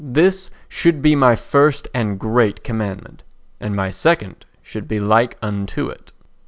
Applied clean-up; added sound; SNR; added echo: none; none; none; none.